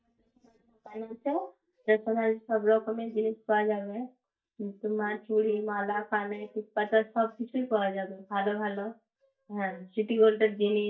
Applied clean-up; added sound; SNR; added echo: neural mask model DeepFilterNet 3.